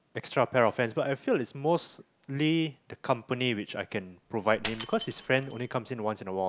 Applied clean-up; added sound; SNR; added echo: none; Shatter; 11 dB; none.